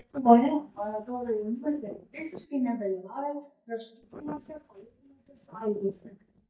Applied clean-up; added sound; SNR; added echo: neural mask model DeepFilterNet 3.